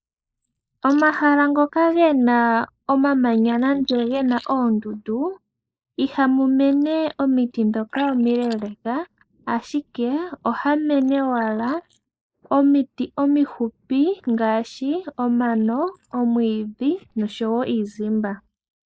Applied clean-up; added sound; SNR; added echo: neural mask model Resemble Enhance denoiser.